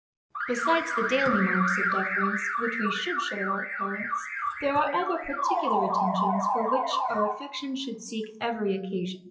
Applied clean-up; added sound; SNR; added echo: classical method WPE with log-MMSE.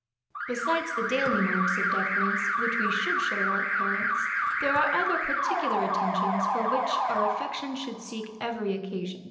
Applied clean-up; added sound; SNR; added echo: none; Alarm; -3 dB; reverberation time 0.9 s.